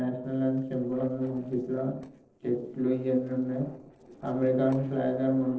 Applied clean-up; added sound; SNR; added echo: neural separator model SepFormer DNS4.